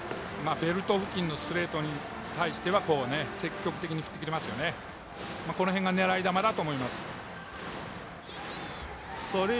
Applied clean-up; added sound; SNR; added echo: none; none; none; none.